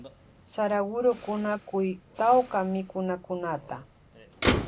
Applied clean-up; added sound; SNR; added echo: none; Motor vehicle (road); 6 dB; none.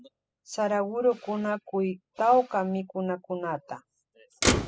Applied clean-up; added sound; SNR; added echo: classical method spectral subtraction.